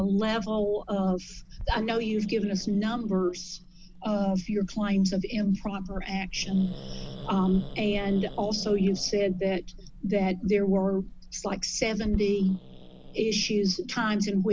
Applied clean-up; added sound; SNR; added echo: none; Growling; 13 dB; none.